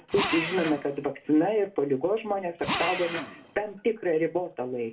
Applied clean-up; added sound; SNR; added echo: none; Drill; 8 dB; reverberation time 0.2 s.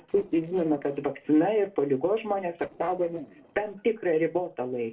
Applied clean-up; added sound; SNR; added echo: neural separator model SepFormer DNS4.